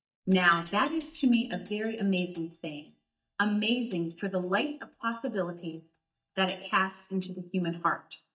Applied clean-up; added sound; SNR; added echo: neural mask model DeepFilterNet 3.